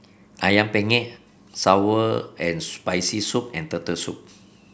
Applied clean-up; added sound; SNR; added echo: none; none; none; none.